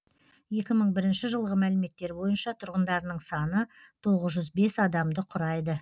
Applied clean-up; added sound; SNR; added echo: none; none; none; none.